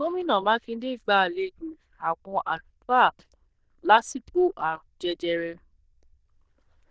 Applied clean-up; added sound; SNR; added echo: neural diffusion model UNIVERSE++.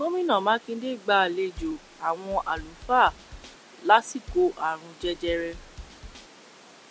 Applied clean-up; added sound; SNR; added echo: none; Bass drum / Snare drum / Drum kit; 17 dB; none.